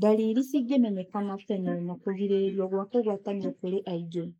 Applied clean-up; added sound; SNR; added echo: neural mask model Resemble Enhance denoiser.